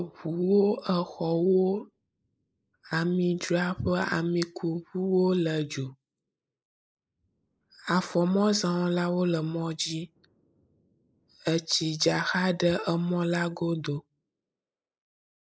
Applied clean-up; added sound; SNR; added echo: neural mask model Resemble Enhance denoiser.